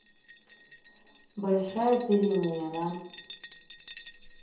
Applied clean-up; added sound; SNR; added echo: none; Glass; 19 dB; reverberation time 0.7 s.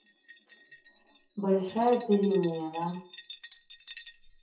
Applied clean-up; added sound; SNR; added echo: classical method WPE with log-MMSE.